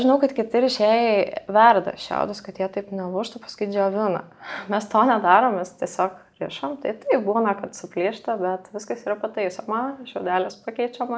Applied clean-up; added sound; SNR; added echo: none; none; none; none.